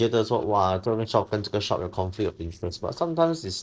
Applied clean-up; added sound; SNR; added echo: neural separator model SepFormer DNS4.